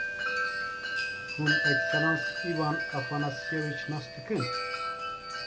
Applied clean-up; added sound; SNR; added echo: none; Wind chime; -3 dB; none.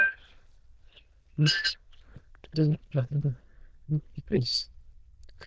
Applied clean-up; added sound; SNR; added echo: neural diffusion model UNIVERSE++.